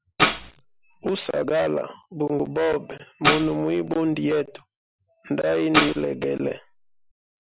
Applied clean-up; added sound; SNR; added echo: none; Tambourine; 2 dB; none.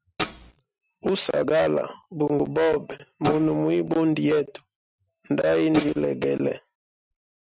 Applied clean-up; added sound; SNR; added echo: neural mask model RNNoise.